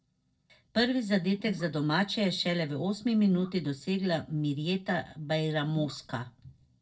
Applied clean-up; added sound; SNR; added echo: neural separator model SepFormer DNS4.